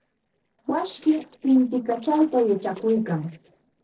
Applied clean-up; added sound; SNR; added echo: neural separator model SepFormer DNS4.